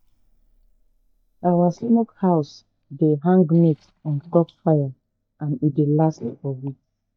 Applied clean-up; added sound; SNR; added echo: neural mask model DeepFilterNet 3.